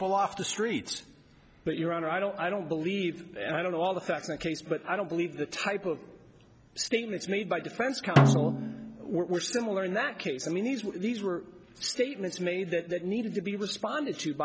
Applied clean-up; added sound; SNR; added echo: none; Snare drum; -3 dB; none.